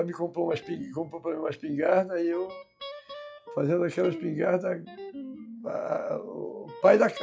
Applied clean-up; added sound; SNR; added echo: classical method log-MMSE.